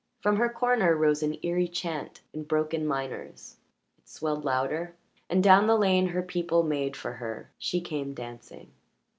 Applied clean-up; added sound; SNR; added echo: none; none; none; none.